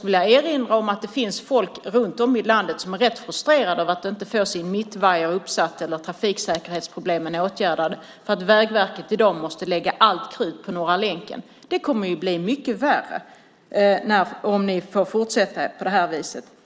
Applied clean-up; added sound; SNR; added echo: none; none; none; none.